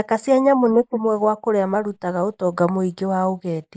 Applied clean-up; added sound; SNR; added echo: neural mask model Resemble Enhance denoiser.